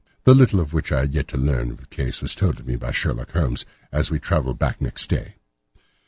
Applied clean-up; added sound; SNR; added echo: none; none; none; none.